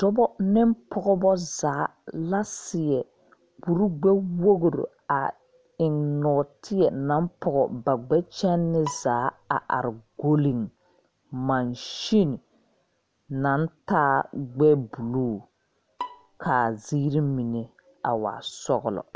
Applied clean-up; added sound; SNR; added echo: none; Bowed string instrument; 18 dB; none.